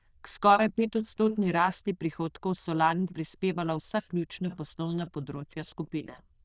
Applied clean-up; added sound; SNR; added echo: neural diffusion model UNIVERSE++.